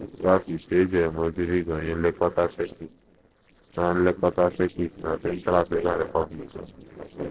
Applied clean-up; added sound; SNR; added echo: neural separator model SepFormer DNS4.